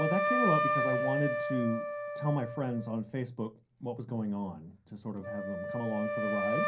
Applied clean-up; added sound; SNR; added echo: none; Wind instrument, woodwind instrument; -1 dB; reverberation time 0.3 s.